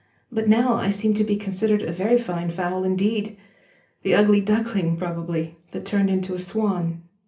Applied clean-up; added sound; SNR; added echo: none; none; none; reverberation time 0.3 s.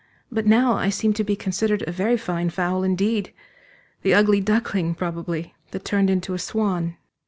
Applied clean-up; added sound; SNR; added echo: none; none; none; none.